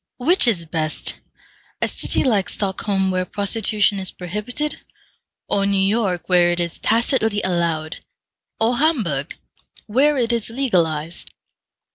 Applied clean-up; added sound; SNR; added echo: none; none; none; none.